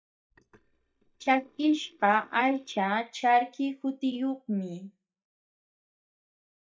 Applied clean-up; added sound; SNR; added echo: neural mask model DeepFilterNet 3.